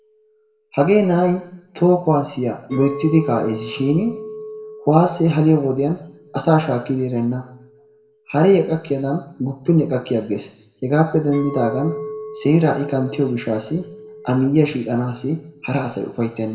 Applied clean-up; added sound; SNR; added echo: none; Chink, clink; 16 dB; reverberation time 0.6 s.